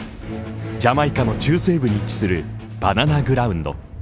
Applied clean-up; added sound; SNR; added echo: none; none; none; none.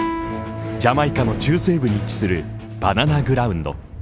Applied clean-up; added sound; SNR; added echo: none; Guitar; 12 dB; none.